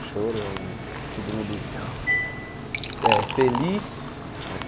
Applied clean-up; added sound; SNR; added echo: none; Liquid; 0 dB; none.